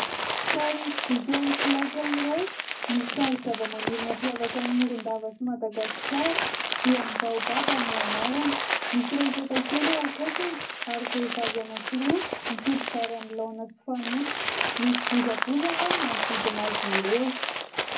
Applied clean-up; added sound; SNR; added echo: none; Crumpling, crinkling; 1 dB; reverberation time 0.3 s.